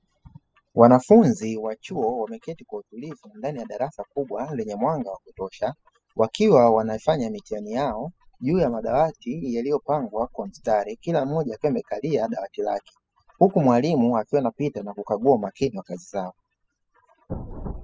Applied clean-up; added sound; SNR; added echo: classical method spectral subtraction.